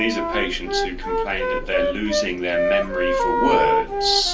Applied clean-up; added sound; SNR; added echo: none; Wind instrument, woodwind instrument; -2 dB; reverberation time 0.3 s.